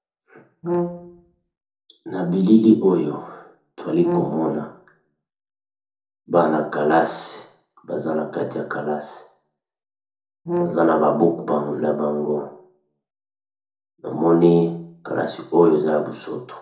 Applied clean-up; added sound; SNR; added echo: neural separator model SepFormer DNS4.